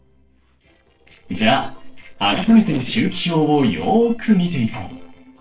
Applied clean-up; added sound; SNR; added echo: neural separator model SepFormer DNS4.